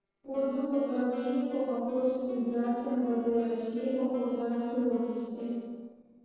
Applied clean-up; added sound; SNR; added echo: neural separator model SepFormer DNS4.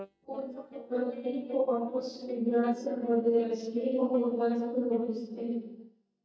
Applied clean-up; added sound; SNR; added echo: neural mask model DeepFilterNet 3.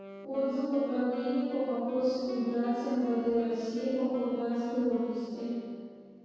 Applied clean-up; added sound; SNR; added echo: none; Wind instrument, woodwind instrument; 15 dB; reverberation time 1.9 s.